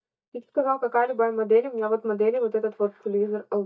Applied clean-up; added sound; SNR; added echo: neural mask model DeepFilterNet 3.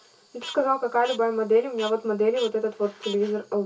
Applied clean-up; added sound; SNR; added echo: none; Frog; 18 dB; reverberation time 0.1 s.